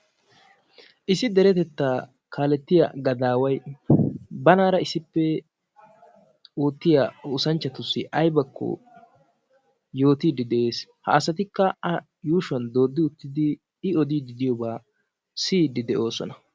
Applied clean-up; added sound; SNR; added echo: none; none; none; none.